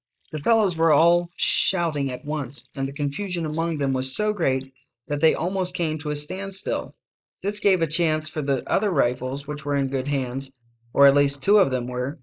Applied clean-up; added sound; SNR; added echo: neural mask model Resemble Enhance denoiser.